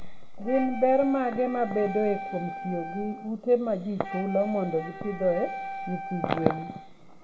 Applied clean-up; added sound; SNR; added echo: none; Wind instrument, woodwind instrument; 10 dB; reverberation time 2.6 s.